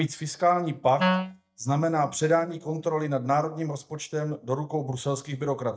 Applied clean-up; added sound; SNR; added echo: neural mask model DeepFilterNet 3.